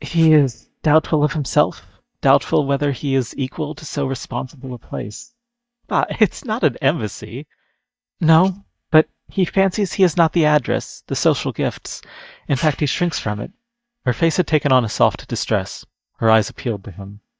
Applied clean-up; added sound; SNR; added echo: neural mask model DeepFilterNet 3.